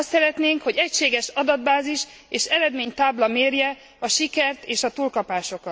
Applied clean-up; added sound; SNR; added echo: none; none; none; none.